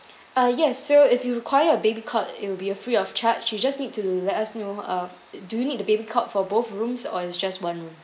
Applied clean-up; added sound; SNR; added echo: none; none; none; none.